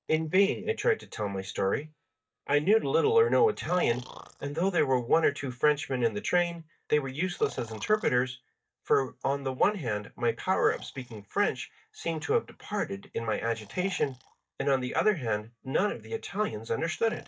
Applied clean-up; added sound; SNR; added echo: neural mask model DeepFilterNet 3.